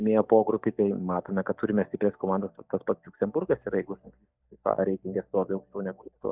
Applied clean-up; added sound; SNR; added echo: neural mask model DeepFilterNet 3.